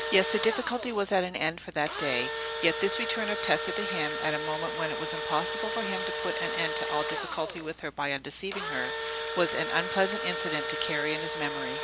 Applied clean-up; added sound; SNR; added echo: none; Engine / Drill; 3 dB; none.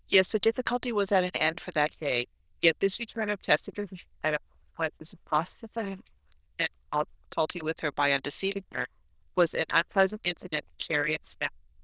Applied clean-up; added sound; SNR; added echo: neural diffusion model UNIVERSE++.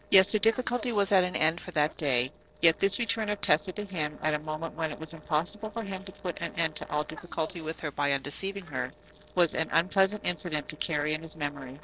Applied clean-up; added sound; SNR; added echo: neural separator model SepFormer DNS4.